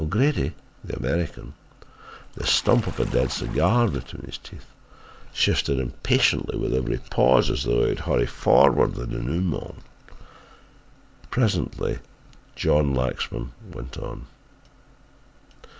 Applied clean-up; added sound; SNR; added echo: none; Bathtub (filling or washing) / Splash, splatter; 19 dB; none.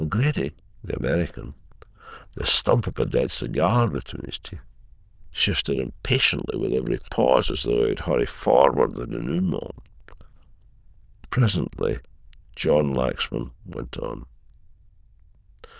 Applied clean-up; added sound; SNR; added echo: neural diffusion model UNIVERSE++.